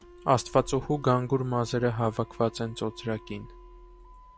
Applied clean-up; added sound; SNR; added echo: none; Wind instrument, woodwind instrument + Motor vehicle (road); 19 dB; none.